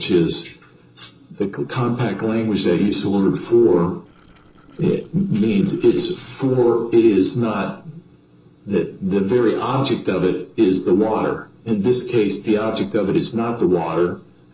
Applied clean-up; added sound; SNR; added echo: neural separator model SepFormer DNS4.